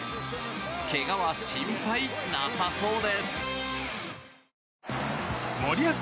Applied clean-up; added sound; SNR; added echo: none; none; none; none.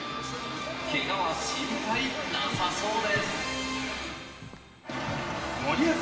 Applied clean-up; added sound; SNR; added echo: none; Walk, footsteps; 15 dB; reverberation time 2.7 s.